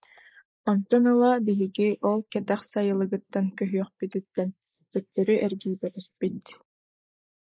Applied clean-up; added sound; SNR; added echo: neural mask model Resemble Enhance denoiser.